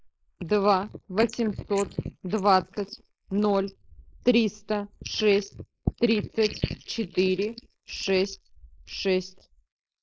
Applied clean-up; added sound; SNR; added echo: neural mask model Resemble Enhance denoiser.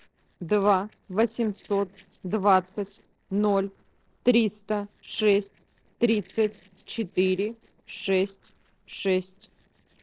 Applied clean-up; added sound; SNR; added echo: neural separator model SepFormer DNS4.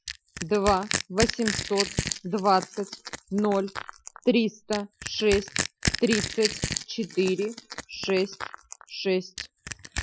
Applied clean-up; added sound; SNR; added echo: classical method Wiener filter.